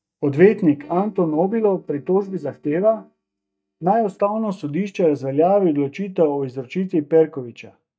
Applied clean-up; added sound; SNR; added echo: neural mask model DeepFilterNet 3.